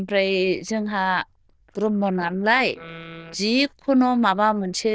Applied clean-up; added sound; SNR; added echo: neural diffusion model UNIVERSE++.